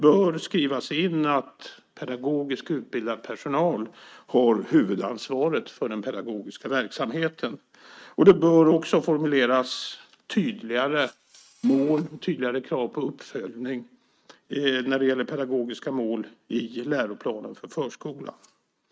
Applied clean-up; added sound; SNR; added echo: neural mask model RNNoise.